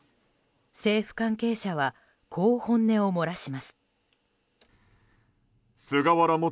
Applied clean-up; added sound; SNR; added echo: none; none; none; none.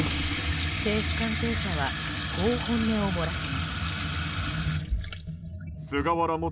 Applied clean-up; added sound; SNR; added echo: none; Sink (filling or washing) / Water tap, faucet; -2 dB; none.